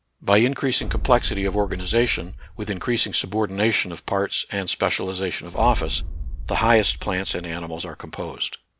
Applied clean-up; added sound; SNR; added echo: none; Boom; 6 dB; none.